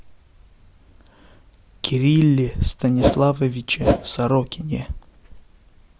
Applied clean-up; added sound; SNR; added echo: none; Whoosh, swoosh, swish; -1 dB; none.